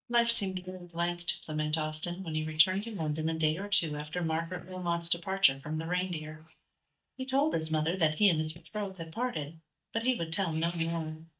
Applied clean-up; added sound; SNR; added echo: neural mask model DeepFilterNet 3.